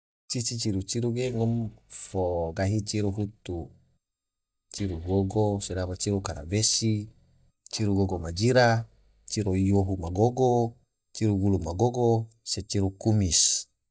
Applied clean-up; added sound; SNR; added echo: neural mask model DeepFilterNet 3.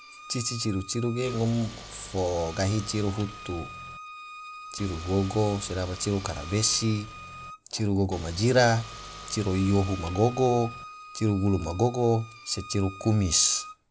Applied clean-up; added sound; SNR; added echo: none; Bowed string instrument + Car; 15 dB; none.